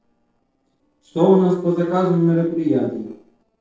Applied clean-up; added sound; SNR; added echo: neural separator model SepFormer DNS4.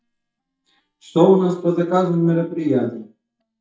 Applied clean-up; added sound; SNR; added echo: neural mask model DeepFilterNet 3.